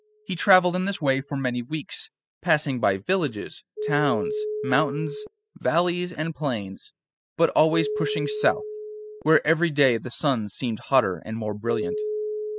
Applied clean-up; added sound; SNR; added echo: classical method spectral subtraction.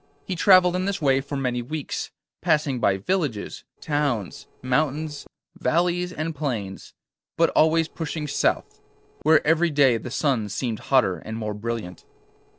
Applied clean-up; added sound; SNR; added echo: neural separator model SepFormer DNS4.